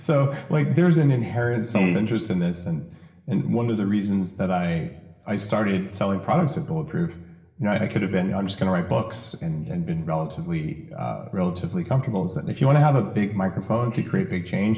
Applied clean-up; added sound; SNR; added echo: none; none; none; reverberation time 0.9 s.